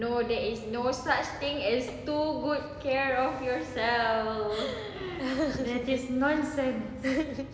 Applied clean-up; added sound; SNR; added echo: none; none; none; none.